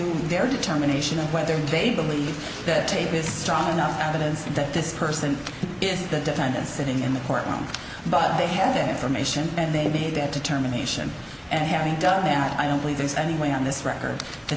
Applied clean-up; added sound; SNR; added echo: none; none; none; none.